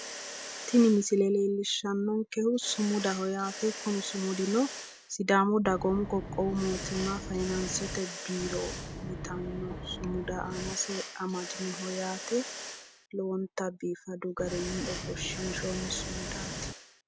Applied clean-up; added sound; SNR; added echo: none; Wind + Mechanisms; 9 dB; none.